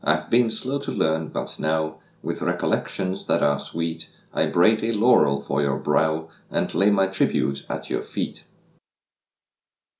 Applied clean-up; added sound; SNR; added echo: none; none; none; none.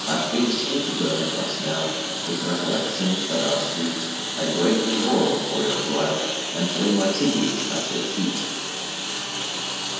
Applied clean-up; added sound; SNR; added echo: none; Engine; 3 dB; reverberation time 1.2 s.